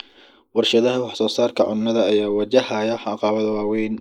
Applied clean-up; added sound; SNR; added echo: neural mask model Resemble Enhance denoiser.